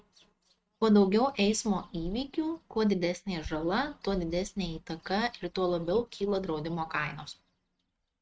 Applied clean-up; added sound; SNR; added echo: neural mask model RNNoise.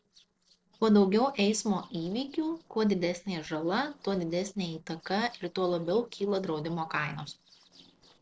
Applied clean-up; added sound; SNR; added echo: neural separator model SepFormer DNS4.